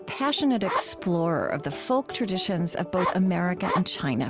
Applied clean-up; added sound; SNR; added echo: none; Zipper (clothing); 5 dB; none.